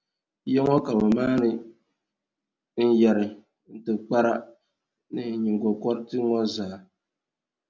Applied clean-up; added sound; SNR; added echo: none; none; none; none.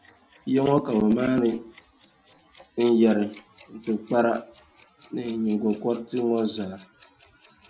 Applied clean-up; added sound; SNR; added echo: neural mask model Resemble Enhance denoiser.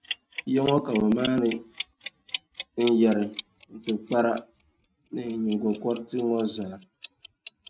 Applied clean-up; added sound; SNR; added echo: neural mask model RNNoise.